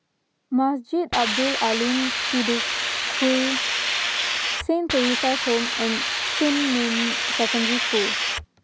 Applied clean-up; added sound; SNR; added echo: none; Hiss; -1 dB; none.